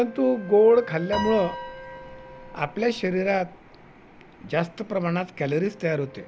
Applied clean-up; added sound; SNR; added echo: none; Piano + Wind instrument, woodwind instrument; 14 dB; none.